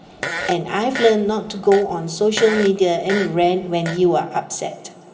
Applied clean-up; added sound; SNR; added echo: none; Fart; 11 dB; reverberation time 2.8 s.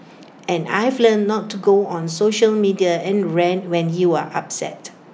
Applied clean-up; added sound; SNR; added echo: none; none; none; none.